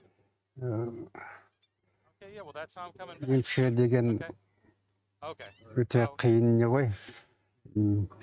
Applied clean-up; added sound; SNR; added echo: neural mask model RNNoise.